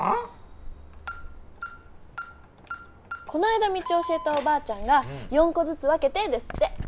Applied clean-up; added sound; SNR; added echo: none; Alarm; 11 dB; none.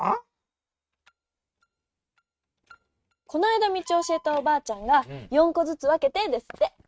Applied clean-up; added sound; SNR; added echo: neural mask model RNNoise.